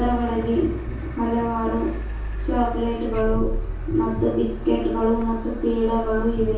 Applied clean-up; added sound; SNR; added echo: none; Car; 5 dB; reverberation time 0.6 s.